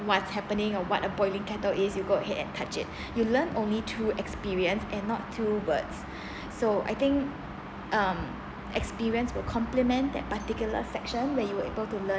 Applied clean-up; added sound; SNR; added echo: none; none; none; none.